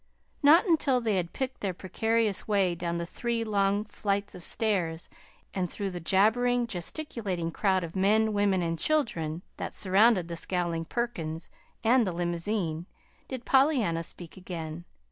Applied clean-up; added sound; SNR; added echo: none; none; none; none.